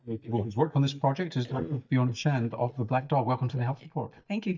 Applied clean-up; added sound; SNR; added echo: neural mask model DeepFilterNet 3.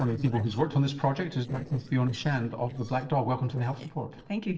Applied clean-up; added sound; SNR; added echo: neural separator model SepFormer DNS4.